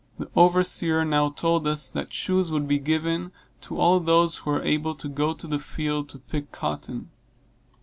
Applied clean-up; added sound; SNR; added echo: none; none; none; none.